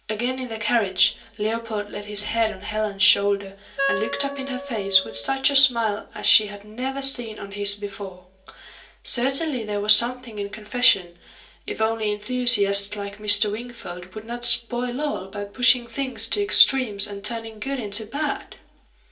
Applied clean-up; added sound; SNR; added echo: none; Wind instrument, woodwind instrument; 8 dB; reverberation time 0.3 s.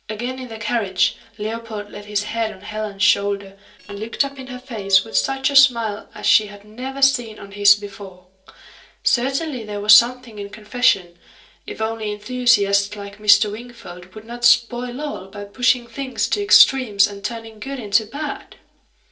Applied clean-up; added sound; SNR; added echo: neural separator model SepFormer DNS4.